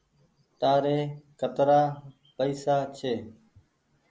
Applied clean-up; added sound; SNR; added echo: none; none; none; none.